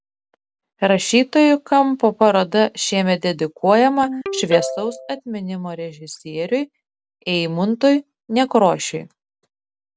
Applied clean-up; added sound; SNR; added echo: none; Ringtone; 16 dB; none.